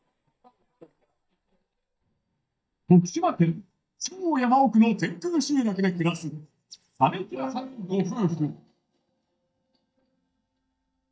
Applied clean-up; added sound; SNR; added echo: neural mask model DeepFilterNet 3.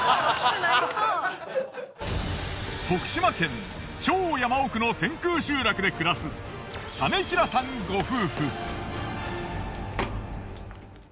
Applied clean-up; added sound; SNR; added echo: none; none; none; none.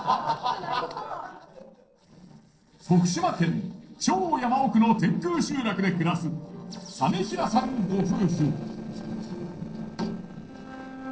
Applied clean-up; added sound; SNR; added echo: neural separator model SepFormer DNS4.